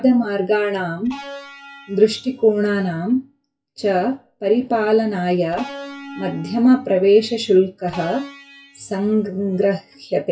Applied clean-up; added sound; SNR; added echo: classical method WPE with log-MMSE.